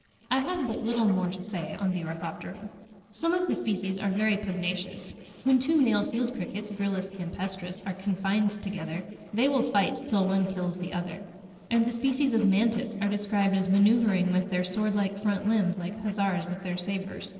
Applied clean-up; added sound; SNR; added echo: neural separator model SepFormer DNS4.